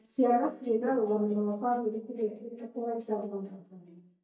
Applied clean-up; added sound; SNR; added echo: neural mask model DeepFilterNet 3.